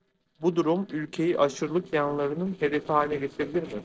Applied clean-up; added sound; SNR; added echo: neural separator model SepFormer DNS4.